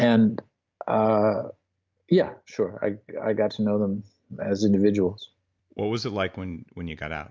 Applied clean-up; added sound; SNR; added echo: none; none; none; none.